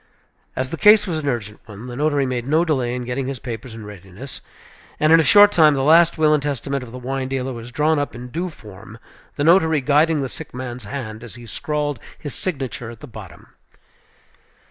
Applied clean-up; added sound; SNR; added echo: none; none; none; none.